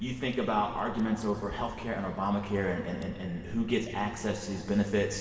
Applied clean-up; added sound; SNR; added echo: none; Drip / Water; 16 dB; reverberation time 2.2 s.